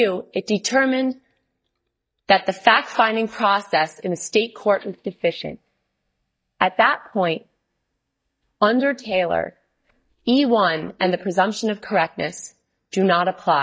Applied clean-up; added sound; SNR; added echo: neural mask model DeepFilterNet 3.